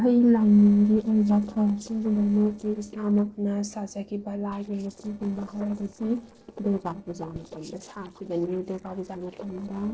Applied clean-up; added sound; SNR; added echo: neural separator model SepFormer DNS4.